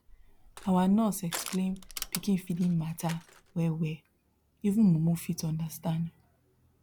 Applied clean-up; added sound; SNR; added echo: none; Crushing; 13 dB; none.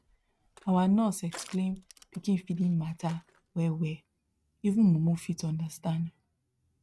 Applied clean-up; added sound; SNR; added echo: neural mask model RNNoise.